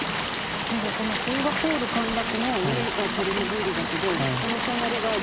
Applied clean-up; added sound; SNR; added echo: none; Stream; 0 dB; none.